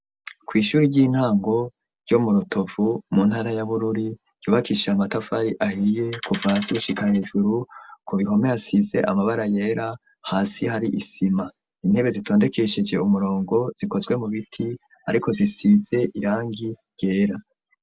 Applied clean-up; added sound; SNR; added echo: none; none; none; none.